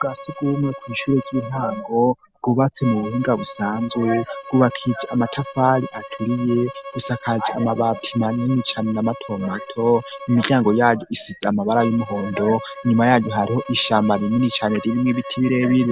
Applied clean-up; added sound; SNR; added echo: none; Bowed string instrument; 15 dB; none.